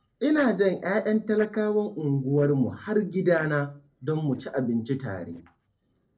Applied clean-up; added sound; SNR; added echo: neural separator model SepFormer DNS4.